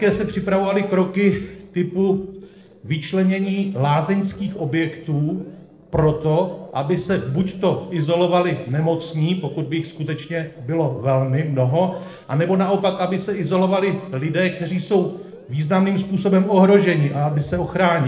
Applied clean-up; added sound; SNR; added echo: neural separator model SepFormer DNS4.